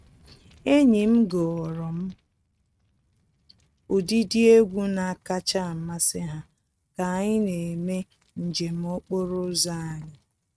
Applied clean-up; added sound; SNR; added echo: neural mask model RNNoise.